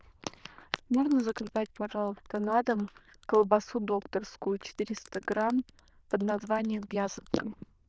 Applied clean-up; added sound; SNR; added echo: neural diffusion model UNIVERSE++.